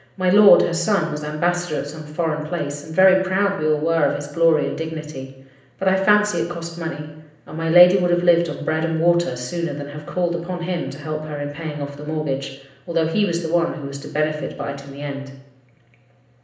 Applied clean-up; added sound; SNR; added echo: none; none; none; reverberation time 0.8 s.